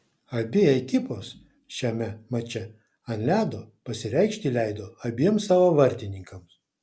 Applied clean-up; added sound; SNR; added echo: none; none; none; none.